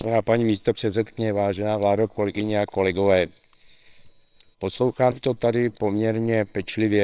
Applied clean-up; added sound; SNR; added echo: neural separator model SepFormer WHAMR!.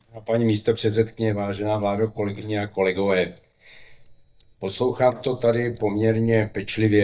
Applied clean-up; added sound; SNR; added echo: neural mask model DeepFilterNet 3.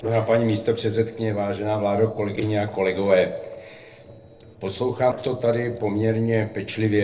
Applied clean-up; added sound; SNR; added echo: neural separator model SepFormer DNS4.